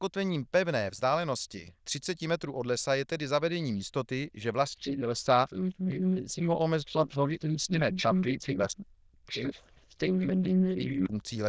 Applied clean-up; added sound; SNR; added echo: neural diffusion model UNIVERSE++.